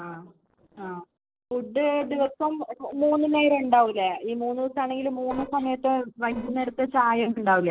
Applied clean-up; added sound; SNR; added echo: neural separator model SepFormer DNS4.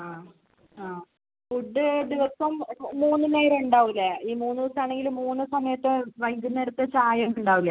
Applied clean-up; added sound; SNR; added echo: none; none; none; none.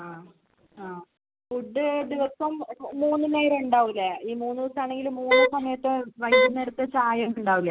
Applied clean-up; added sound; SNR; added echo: none; Wind instrument, woodwind instrument; -4 dB; none.